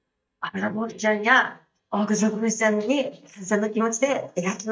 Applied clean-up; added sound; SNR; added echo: neural mask model DeepFilterNet 3.